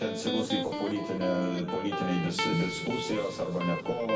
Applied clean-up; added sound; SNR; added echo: none; Electric guitar; 4 dB; reverberation time 2.2 s.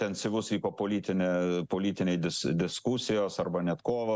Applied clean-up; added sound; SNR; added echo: none; none; none; none.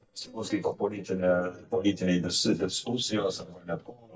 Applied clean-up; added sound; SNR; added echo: neural mask model DeepFilterNet 3.